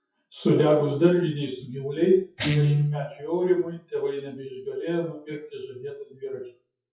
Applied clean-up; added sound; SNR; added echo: classical method WPE with log-MMSE.